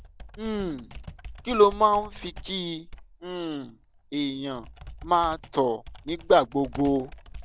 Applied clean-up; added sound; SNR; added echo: none; Computer keyboard; 16 dB; none.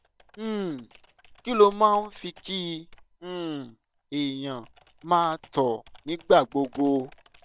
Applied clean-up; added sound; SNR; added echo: neural separator model SepFormer WHAM!.